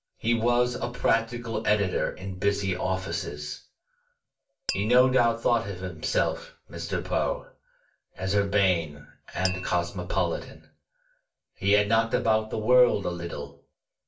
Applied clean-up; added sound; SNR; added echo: none; Tap; 13 dB; reverberation time 0.3 s.